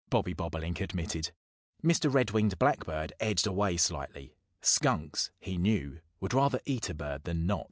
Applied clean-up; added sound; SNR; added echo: none; none; none; none.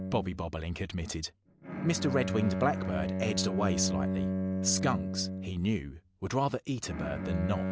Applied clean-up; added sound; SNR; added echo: none; Bowed string instrument; 2 dB; none.